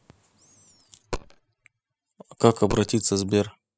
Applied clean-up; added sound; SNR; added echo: classical method spectral subtraction.